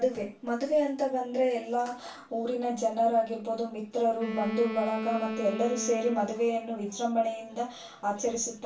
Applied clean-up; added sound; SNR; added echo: none; Wind instrument, woodwind instrument; 7 dB; reverberation time 0.3 s.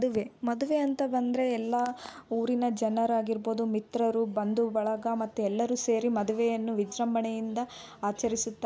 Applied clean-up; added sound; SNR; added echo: none; none; none; none.